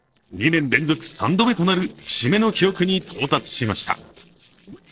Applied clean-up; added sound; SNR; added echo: neural separator model SepFormer DNS4.